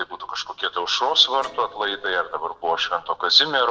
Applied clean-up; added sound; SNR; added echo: neural separator model SepFormer DNS4.